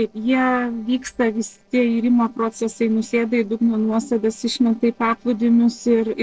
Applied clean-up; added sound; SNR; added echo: neural separator model SepFormer DNS4.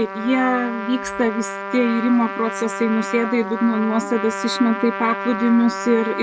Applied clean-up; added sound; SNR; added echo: none; Trumpet; 8 dB; none.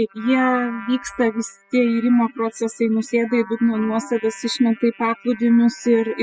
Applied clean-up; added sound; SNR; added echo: classical method spectral subtraction.